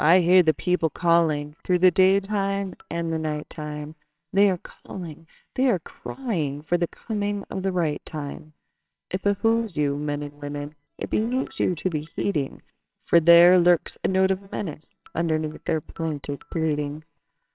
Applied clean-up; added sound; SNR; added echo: neural separator model SepFormer WHAMR!.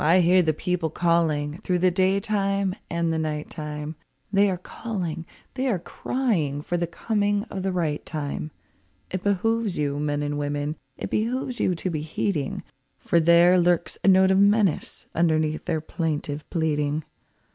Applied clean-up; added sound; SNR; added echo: none; none; none; none.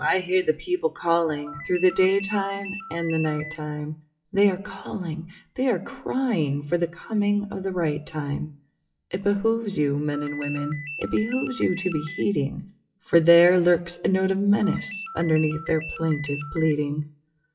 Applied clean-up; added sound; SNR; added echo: classical method WPE with log-MMSE.